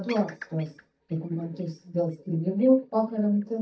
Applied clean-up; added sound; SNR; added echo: neural mask model DeepFilterNet 3.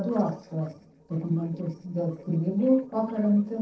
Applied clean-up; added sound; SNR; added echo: neural separator model SepFormer DNS4.